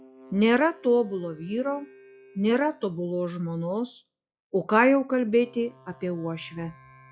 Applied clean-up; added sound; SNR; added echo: classical method log-MMSE.